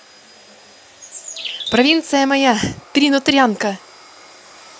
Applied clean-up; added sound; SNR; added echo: none; Bird; 11 dB; none.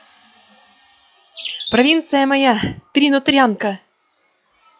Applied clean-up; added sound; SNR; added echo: classical method log-MMSE.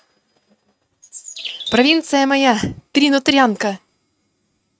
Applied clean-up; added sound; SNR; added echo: neural mask model RNNoise.